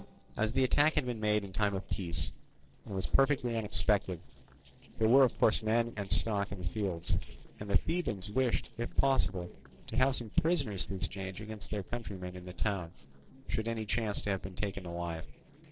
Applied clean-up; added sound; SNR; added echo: neural separator model SepFormer DNS4.